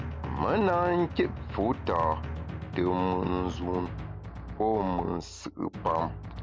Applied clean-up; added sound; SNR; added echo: none; Drum; 8 dB; none.